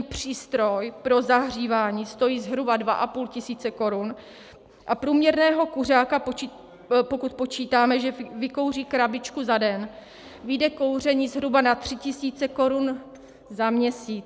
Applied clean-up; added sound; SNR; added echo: none; none; none; none.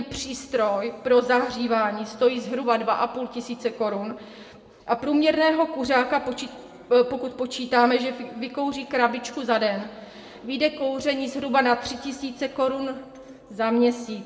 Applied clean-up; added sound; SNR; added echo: none; none; none; reverberation time 1.2 s.